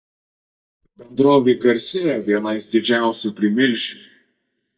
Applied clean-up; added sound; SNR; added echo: neural mask model DeepFilterNet 3.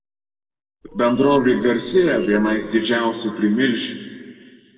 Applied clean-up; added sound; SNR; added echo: neural separator model SepFormer DNS4.